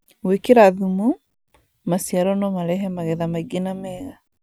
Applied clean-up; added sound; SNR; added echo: none; none; none; none.